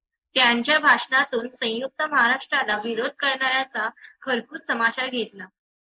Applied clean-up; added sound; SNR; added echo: neural mask model Resemble Enhance denoiser.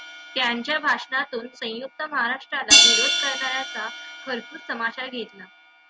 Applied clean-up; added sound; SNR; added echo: none; Hi-hat; -4 dB; none.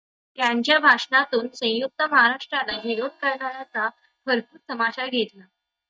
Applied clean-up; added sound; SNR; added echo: neural mask model DeepFilterNet 3.